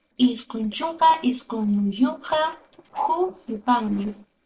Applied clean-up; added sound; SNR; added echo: neural separator model SepFormer DNS4.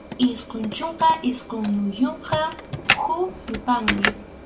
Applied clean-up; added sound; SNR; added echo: none; Computer keyboard; 5 dB; reverberation time 0.5 s.